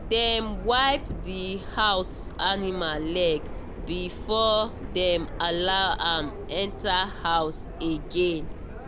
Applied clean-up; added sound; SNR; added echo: none; Subway, metro, underground; 9 dB; none.